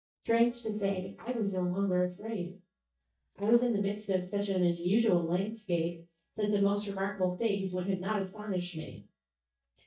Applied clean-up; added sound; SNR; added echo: neural mask model DeepFilterNet 3.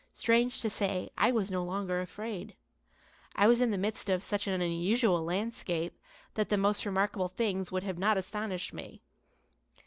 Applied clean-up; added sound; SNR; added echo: none; none; none; none.